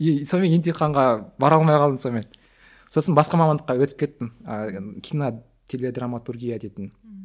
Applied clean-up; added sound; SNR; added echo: none; none; none; none.